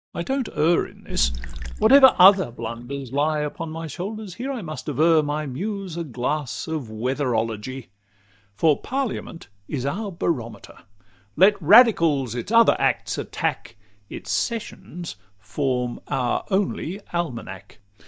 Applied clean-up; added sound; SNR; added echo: neural mask model DeepFilterNet 3.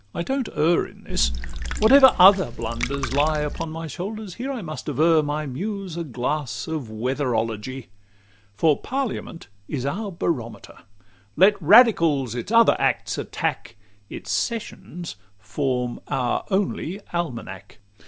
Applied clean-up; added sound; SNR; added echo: none; Water / Liquid; 4 dB; none.